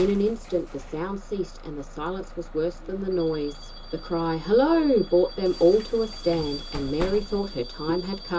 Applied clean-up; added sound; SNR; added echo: none; Bus / Alarm; 12 dB; reverberation time 0.2 s.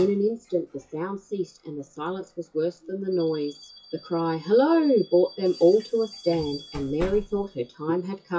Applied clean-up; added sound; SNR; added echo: classical method WPE with log-MMSE.